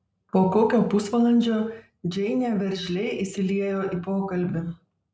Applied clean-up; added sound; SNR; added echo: none; none; none; none.